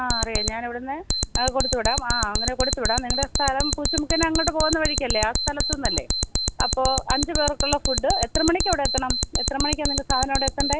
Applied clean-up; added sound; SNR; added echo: none; Alarm; -1 dB; none.